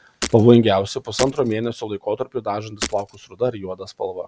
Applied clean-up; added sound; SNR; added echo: none; Shatter; 12 dB; none.